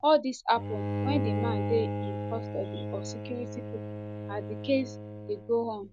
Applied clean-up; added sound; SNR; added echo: none; Bowed string instrument; 3 dB; none.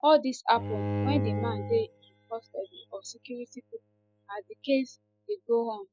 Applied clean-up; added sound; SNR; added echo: classical method spectral subtraction.